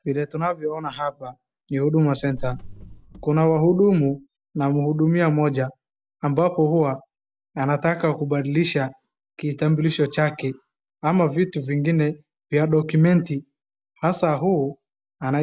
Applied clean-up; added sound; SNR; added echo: none; Car; 14 dB; none.